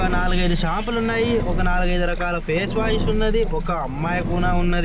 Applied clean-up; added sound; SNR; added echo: none; Engine; 0 dB; none.